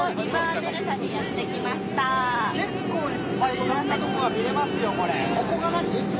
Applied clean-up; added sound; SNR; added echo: none; none; none; none.